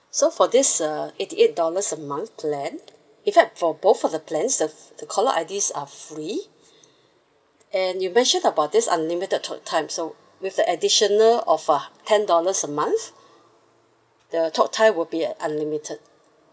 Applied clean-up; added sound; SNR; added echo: none; none; none; none.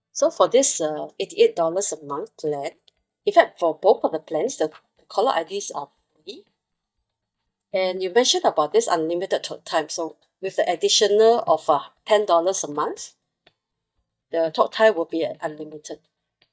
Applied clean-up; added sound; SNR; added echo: neural mask model DeepFilterNet 3.